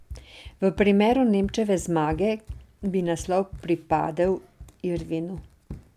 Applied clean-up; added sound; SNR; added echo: none; Run; 17 dB; none.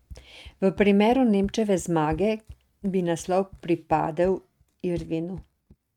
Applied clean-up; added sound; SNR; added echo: neural mask model RNNoise.